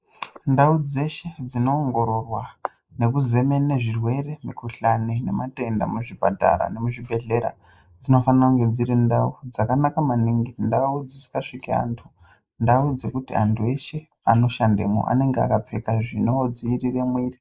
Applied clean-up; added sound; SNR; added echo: neural mask model Resemble Enhance denoiser.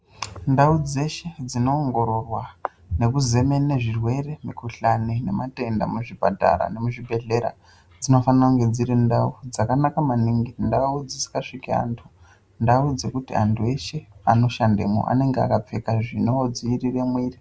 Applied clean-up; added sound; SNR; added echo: none; Bowed string instrument; 20 dB; none.